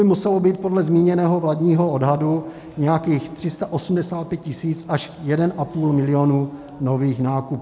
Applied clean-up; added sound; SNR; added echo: none; none; none; none.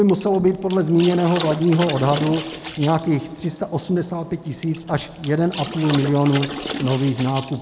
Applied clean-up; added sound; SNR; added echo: none; Water / Splash, splatter; 12 dB; none.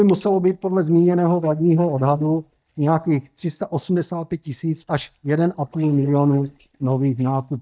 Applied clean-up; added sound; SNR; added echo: neural mask model DeepFilterNet 3.